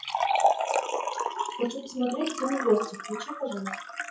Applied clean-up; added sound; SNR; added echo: classical method WPE with log-MMSE.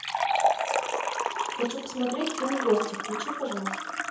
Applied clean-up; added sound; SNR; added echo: none; Liquid; -2 dB; reverberation time 0.7 s.